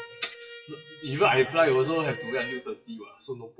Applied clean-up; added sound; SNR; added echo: classical method WPE with log-MMSE.